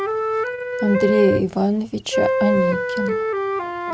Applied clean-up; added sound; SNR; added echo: neural mask model RNNoise.